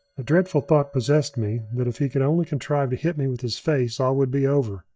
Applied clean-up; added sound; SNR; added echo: neural mask model DeepFilterNet 3.